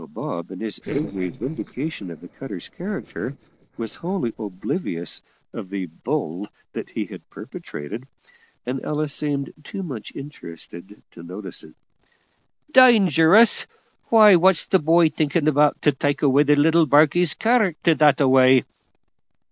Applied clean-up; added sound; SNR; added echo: neural separator model SepFormer DNS4.